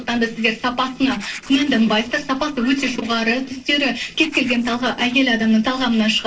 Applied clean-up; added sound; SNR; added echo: neural separator model SepFormer DNS4.